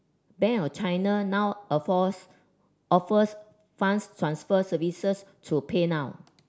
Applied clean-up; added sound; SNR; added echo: none; none; none; none.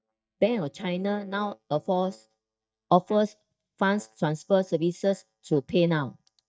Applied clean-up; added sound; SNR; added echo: neural mask model DeepFilterNet 3.